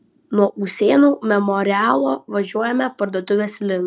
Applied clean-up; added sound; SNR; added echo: none; none; none; none.